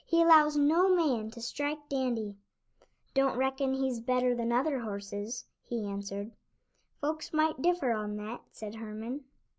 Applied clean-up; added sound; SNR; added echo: none; none; none; none.